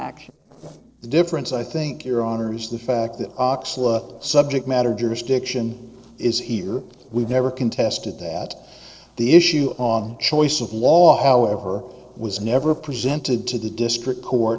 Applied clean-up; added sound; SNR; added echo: neural separator model SepFormer DNS4.